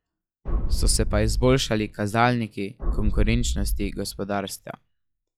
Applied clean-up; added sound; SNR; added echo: classical method log-MMSE.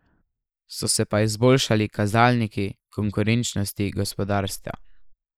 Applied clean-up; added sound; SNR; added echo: neural mask model Resemble Enhance denoiser.